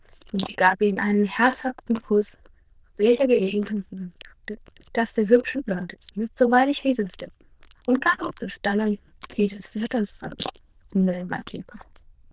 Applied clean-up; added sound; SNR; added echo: neural diffusion model UNIVERSE++.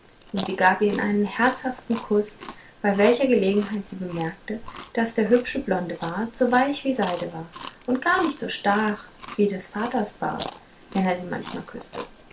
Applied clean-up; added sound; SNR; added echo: none; Chewing, mastication; 15 dB; none.